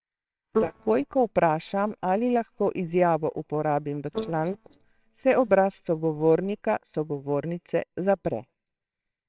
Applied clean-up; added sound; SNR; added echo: neural separator model SepFormer WHAMR!.